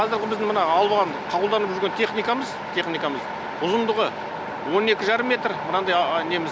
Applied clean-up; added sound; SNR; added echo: none; none; none; none.